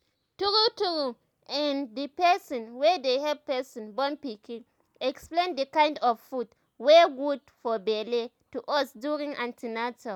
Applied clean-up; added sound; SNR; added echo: none; none; none; none.